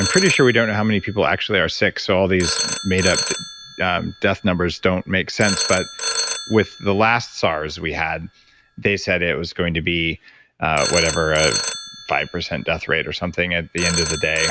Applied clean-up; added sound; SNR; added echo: none; Telephone; 5 dB; none.